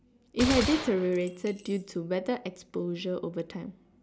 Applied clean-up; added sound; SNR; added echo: none; Gunshot, gunfire; 6 dB; none.